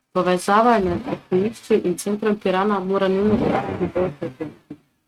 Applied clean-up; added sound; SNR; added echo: neural mask model RNNoise.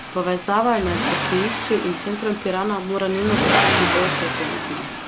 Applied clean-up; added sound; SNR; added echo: none; Accelerating, revving, vroom; 0 dB; none.